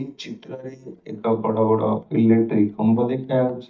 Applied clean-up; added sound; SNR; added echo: neural mask model DeepFilterNet 3.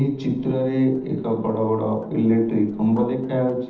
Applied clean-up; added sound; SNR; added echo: neural separator model SepFormer DNS4.